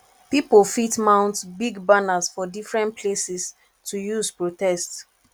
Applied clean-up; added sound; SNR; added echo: none; none; none; none.